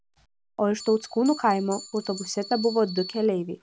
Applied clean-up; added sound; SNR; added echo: none; Bell; 14 dB; none.